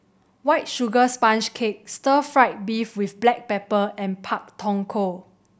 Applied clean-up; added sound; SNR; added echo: none; none; none; none.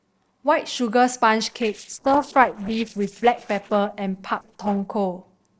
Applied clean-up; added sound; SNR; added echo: neural separator model SepFormer DNS4.